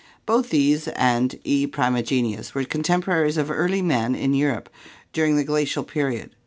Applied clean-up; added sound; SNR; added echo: none; none; none; none.